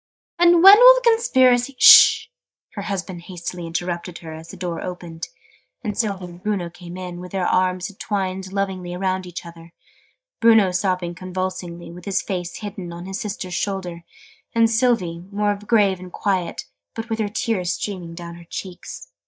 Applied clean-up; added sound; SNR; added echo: neural mask model DeepFilterNet 3.